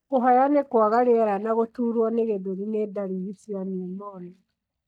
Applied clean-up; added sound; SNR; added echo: neural mask model DeepFilterNet 3.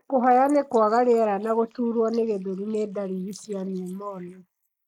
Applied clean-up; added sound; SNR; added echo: neural mask model Resemble Enhance denoiser.